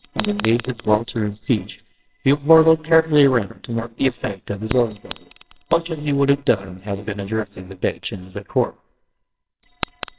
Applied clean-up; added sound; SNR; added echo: neural separator model SepFormer WHAMR!.